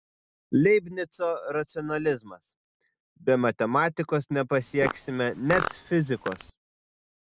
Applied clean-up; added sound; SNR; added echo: none; Fart; 8 dB; none.